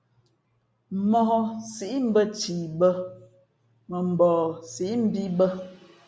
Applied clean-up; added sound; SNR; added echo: none; none; none; none.